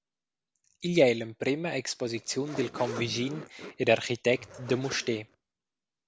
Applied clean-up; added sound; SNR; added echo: none; Zipper (clothing); 14 dB; none.